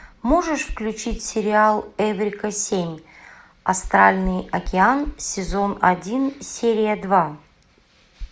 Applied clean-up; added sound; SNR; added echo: none; Knock; 15 dB; none.